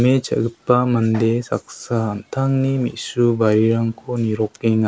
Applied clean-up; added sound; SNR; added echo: none; none; none; none.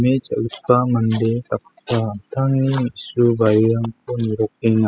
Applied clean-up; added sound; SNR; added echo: classical method spectral subtraction.